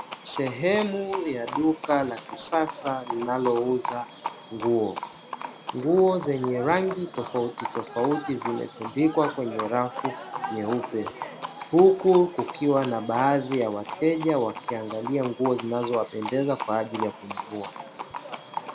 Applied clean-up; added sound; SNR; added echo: none; Livestock, farm animals, working animals; 10 dB; none.